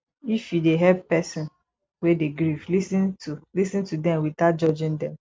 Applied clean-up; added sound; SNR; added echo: none; none; none; none.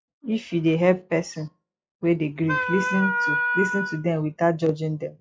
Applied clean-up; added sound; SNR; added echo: classical method log-MMSE.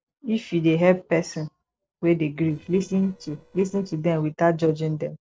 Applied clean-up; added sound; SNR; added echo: neural separator model SepFormer DNS4.